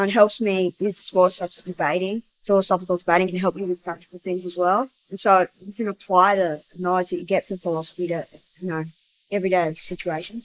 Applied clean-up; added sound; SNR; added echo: neural mask model Resemble Enhance denoiser.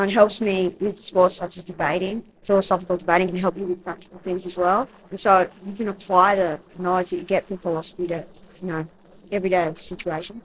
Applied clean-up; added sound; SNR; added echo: neural separator model SepFormer DNS4.